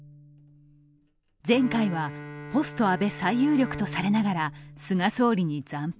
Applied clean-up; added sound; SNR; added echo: none; Bowed string instrument; 14 dB; none.